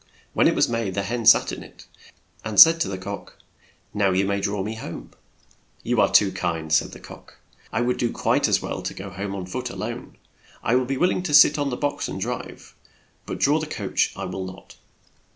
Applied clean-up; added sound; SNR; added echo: none; none; none; none.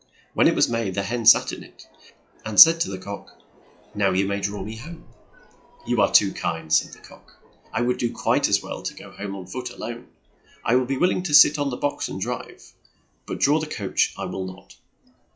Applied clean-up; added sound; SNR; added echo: classical method log-MMSE.